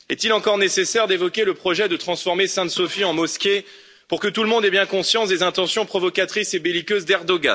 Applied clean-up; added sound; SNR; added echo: none; none; none; none.